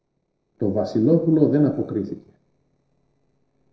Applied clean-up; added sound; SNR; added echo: neural separator model SepFormer DNS4.